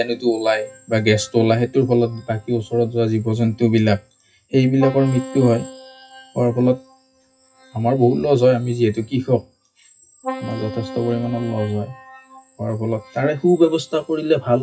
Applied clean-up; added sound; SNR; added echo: classical method WPE with log-MMSE.